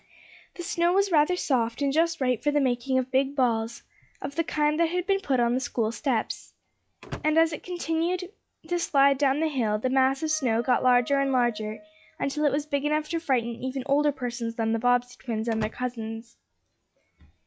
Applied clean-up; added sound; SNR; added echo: classical method log-MMSE.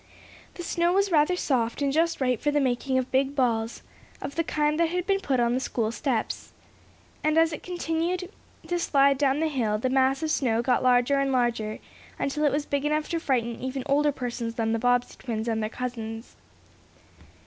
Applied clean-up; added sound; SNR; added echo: none; none; none; none.